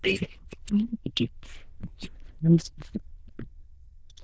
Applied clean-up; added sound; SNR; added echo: neural diffusion model UNIVERSE++.